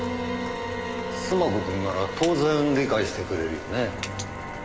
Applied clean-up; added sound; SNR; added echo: none; Rain; 15 dB; none.